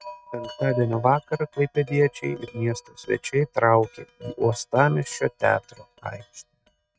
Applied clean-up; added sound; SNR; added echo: neural mask model RNNoise.